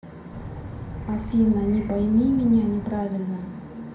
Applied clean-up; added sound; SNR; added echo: none; Insect; 11 dB; reverberation time 0.6 s.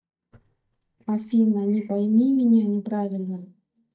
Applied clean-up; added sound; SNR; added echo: neural mask model DeepFilterNet 3.